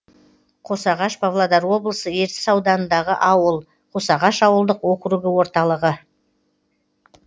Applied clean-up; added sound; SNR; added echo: none; none; none; none.